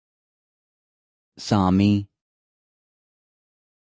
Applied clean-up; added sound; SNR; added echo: none; none; none; none.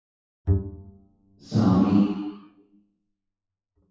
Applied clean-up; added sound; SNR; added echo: classical method WPE with log-MMSE.